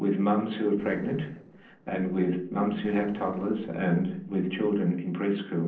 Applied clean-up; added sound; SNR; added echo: neural separator model SepFormer DNS4.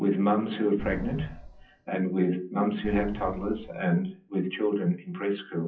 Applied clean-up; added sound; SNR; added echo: classical method WPE with log-MMSE.